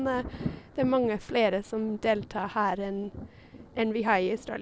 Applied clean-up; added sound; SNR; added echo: none; Thunder; 14 dB; none.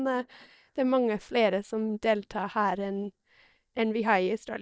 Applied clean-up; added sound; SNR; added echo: neural mask model DeepFilterNet 3.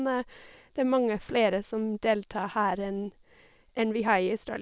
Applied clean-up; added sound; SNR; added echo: none; none; none; none.